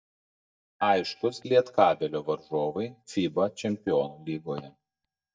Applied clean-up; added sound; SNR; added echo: neural mask model DeepFilterNet 3.